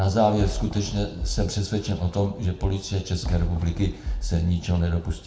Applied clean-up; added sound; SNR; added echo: none; Fireworks; 6 dB; reverberation time 0.5 s.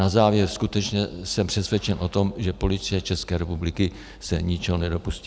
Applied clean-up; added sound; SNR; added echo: none; none; none; none.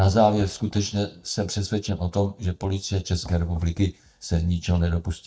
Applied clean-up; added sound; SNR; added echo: neural mask model DeepFilterNet 3.